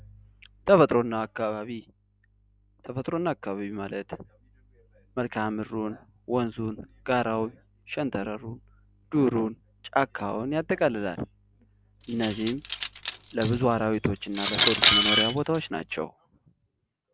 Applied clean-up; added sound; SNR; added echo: none; Cutlery, silverware; -1 dB; none.